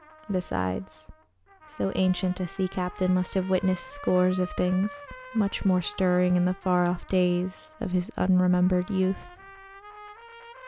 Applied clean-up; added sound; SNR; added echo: none; Trumpet; 20 dB; none.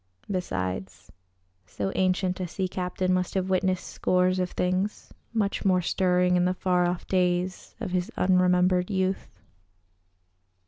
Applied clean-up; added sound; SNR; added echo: none; none; none; none.